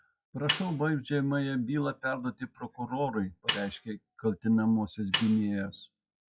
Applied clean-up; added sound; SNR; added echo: classical method log-MMSE.